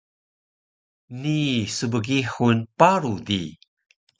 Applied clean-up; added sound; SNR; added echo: none; none; none; none.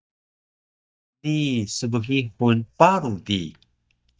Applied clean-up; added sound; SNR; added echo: neural mask model DeepFilterNet 3.